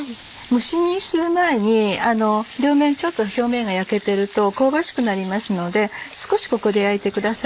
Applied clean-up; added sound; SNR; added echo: neural mask model Resemble Enhance denoiser.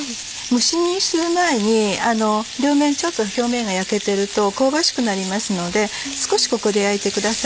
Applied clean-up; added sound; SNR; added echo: none; none; none; none.